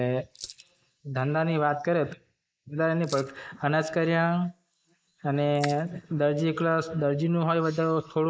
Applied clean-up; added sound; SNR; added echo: neural mask model Resemble Enhance denoiser.